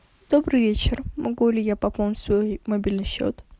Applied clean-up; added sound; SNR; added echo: none; none; none; none.